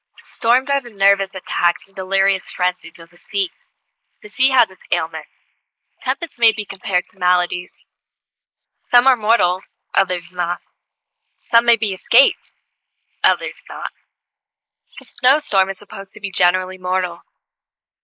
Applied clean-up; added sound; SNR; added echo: neural mask model Resemble Enhance denoiser.